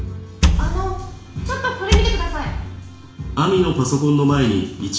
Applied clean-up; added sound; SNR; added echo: none; Wood; -1 dB; reverberation time 0.7 s.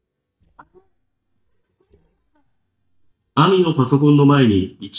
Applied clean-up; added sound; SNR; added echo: neural mask model DeepFilterNet 3.